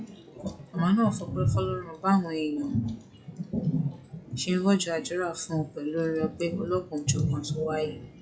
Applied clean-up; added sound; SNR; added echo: classical method WPE with log-MMSE.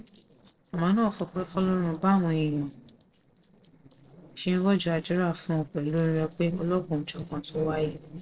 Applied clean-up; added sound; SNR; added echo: neural separator model SepFormer DNS4.